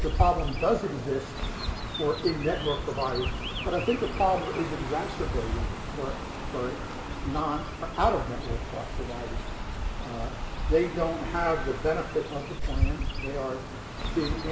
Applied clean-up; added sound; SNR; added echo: none; Chirp, tweet; 1 dB; reverberation time 1.7 s.